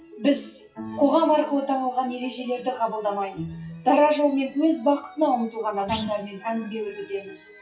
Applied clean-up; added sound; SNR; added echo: classical method WPE with log-MMSE.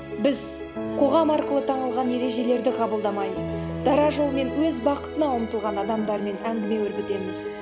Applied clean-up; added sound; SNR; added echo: none; none; none; none.